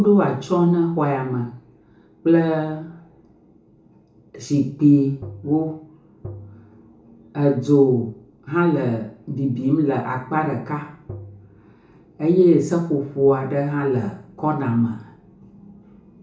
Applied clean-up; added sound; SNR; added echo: none; Tap; 17 dB; reverberation time 0.7 s.